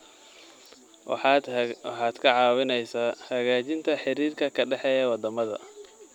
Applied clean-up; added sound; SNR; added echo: none; none; none; none.